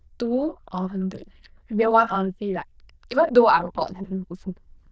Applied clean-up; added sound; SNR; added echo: neural diffusion model UNIVERSE++.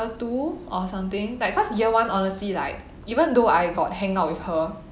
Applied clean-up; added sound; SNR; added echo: none; none; none; none.